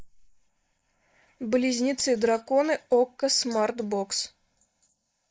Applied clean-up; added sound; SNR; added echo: neural mask model Resemble Enhance denoiser.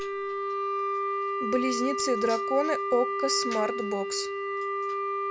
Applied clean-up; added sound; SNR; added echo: none; Wind instrument, woodwind instrument; -1 dB; none.